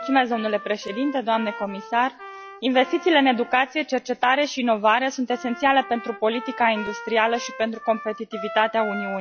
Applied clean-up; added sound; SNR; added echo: classical method log-MMSE.